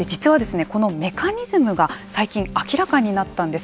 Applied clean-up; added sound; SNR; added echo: none; none; none; none.